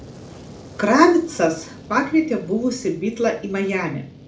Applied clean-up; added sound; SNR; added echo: none; Fire; 20 dB; reverberation time 0.4 s.